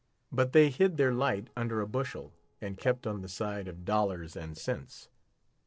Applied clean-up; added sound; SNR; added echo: neural separator model SepFormer DNS4.